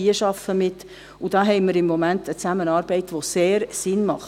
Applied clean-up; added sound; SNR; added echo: none; none; none; none.